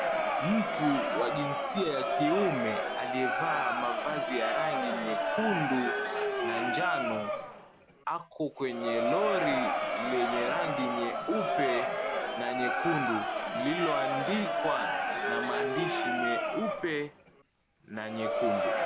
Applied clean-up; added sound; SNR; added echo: none; Crowd; -2 dB; none.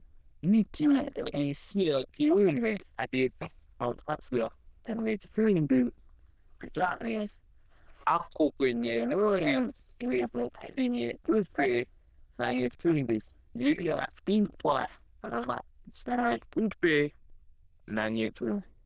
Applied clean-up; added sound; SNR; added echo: neural diffusion model UNIVERSE++.